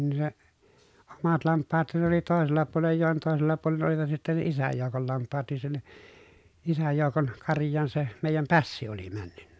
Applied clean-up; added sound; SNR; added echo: none; none; none; none.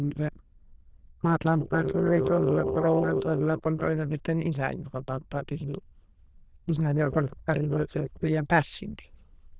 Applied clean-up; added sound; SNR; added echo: neural diffusion model UNIVERSE++.